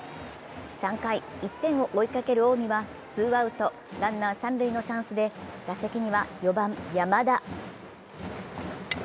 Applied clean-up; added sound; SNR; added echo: none; none; none; none.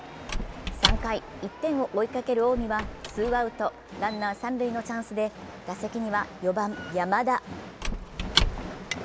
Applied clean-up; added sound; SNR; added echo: none; Squeak / Wood; 4 dB; none.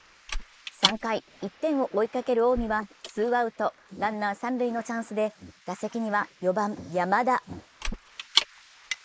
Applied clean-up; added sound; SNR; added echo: neural mask model Resemble Enhance denoiser.